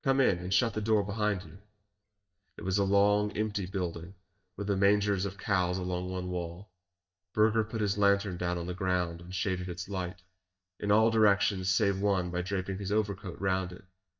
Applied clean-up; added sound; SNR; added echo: neural mask model DeepFilterNet 3.